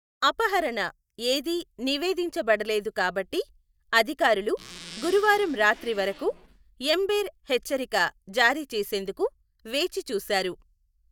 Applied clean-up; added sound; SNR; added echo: neural mask model DeepFilterNet 3.